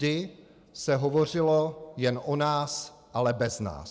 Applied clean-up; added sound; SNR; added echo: none; none; none; none.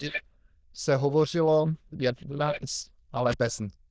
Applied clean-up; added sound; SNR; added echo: neural diffusion model UNIVERSE++.